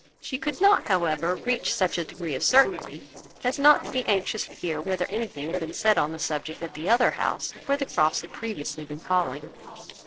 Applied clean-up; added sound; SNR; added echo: neural separator model SepFormer DNS4.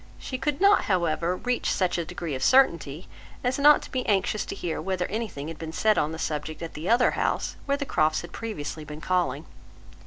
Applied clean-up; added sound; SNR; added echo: none; none; none; none.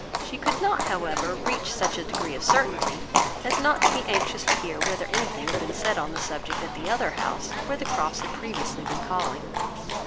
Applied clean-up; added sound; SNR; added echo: none; Livestock, farm animals, working animals; -1 dB; none.